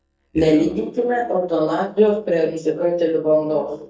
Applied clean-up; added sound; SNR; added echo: neural mask model DeepFilterNet 3.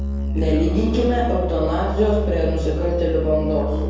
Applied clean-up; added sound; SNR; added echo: none; Musical instrument; 1 dB; reverberation time 1.2 s.